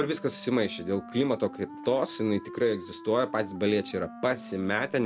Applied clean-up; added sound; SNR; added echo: none; Wind instrument, woodwind instrument; 15 dB; none.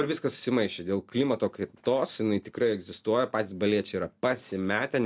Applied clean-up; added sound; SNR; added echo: none; none; none; none.